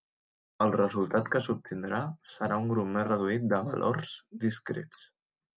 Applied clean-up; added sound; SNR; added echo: none; none; none; none.